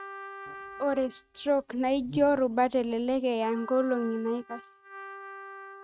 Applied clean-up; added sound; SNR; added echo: neural mask model RNNoise.